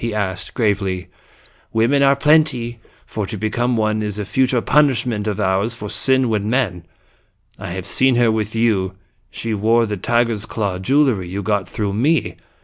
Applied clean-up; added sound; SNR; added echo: none; none; none; none.